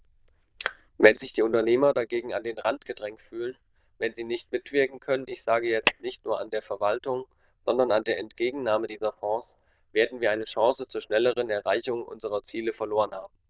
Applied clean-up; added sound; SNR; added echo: neural diffusion model UNIVERSE++.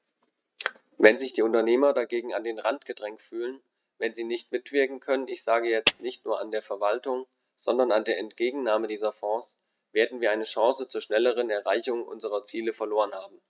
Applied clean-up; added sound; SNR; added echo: neural mask model RNNoise.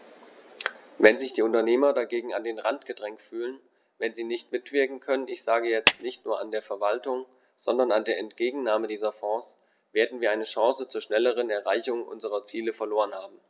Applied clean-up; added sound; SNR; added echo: none; Clapping; 2 dB; none.